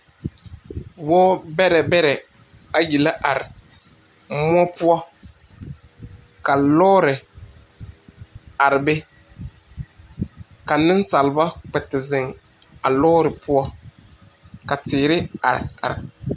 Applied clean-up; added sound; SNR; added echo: none; none; none; none.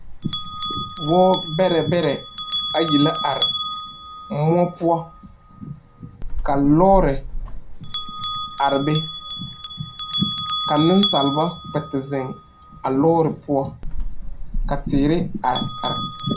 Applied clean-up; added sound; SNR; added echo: none; Bell; 5 dB; reverberation time 0.2 s.